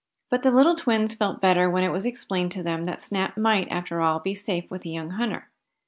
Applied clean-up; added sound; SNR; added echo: none; none; none; none.